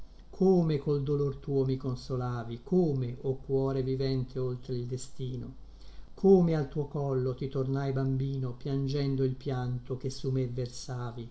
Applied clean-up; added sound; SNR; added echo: none; none; none; reverberation time 0.3 s.